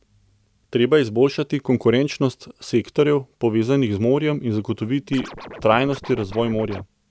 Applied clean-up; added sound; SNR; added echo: none; Scratching (performance technique); 16 dB; none.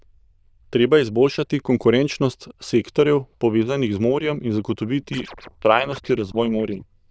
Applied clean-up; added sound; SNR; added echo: neural diffusion model UNIVERSE++.